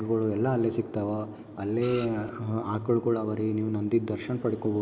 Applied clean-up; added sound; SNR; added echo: none; Printer; 16 dB; none.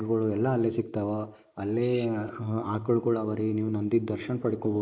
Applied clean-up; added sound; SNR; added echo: neural mask model Resemble Enhance denoiser.